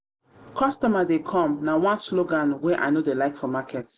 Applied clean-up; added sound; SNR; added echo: none; none; none; none.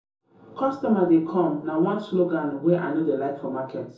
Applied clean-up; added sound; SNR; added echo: none; none; none; reverberation time 0.6 s.